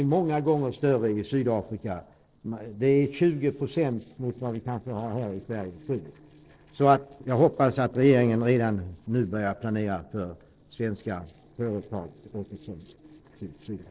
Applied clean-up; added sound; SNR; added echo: neural separator model SepFormer DNS4.